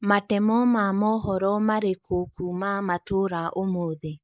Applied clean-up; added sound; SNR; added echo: neural mask model Resemble Enhance denoiser.